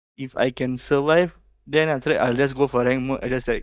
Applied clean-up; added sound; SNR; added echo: neural mask model DeepFilterNet 3.